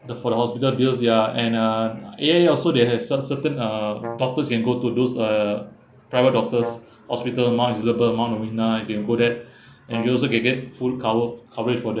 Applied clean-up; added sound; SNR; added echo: none; Brass instrument; 16 dB; none.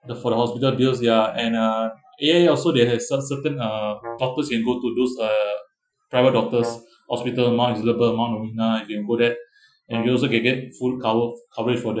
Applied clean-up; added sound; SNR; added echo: classical method Wiener filter.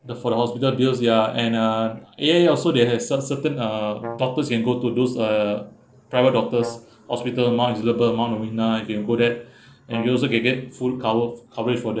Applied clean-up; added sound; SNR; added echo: neural separator model SepFormer DNS4.